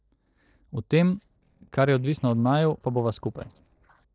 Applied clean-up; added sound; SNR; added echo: neural separator model SepFormer DNS4.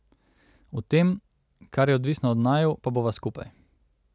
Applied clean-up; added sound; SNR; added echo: none; none; none; none.